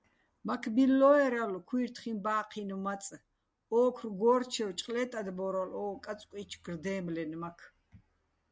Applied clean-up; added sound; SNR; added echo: none; none; none; none.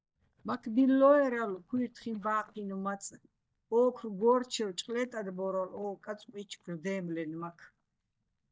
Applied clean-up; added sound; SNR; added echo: neural mask model DeepFilterNet 3.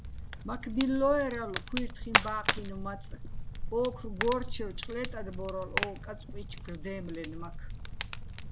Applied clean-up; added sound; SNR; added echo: none; Fire; -1 dB; none.